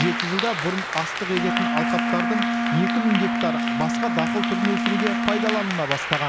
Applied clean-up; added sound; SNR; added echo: none; Applause / Clapping + Wind instrument, woodwind instrument; -2 dB; none.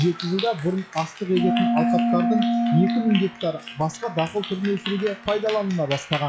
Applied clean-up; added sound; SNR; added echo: classical method log-MMSE.